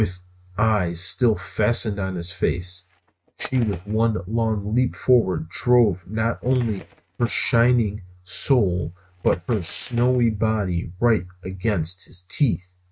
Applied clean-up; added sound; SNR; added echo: neural mask model RNNoise.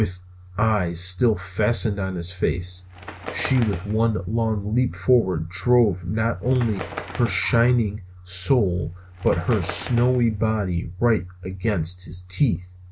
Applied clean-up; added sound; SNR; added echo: none; Bird; 16 dB; none.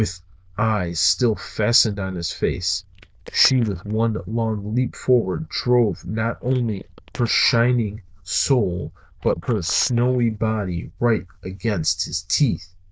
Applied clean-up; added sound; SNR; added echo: neural diffusion model UNIVERSE++.